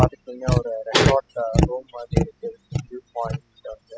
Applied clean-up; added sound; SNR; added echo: classical method spectral subtraction.